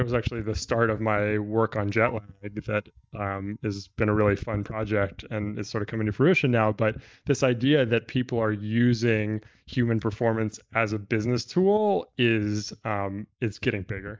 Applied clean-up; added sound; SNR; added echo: neural mask model DeepFilterNet 3.